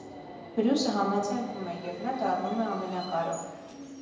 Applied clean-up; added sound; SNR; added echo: none; Subway, metro, underground; 13 dB; reverberation time 0.9 s.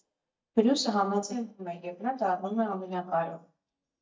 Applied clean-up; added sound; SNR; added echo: neural mask model DeepFilterNet 3.